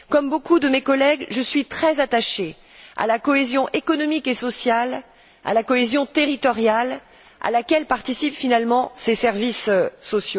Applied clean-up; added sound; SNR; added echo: none; none; none; none.